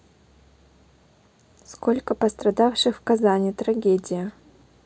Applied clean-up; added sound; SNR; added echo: none; none; none; none.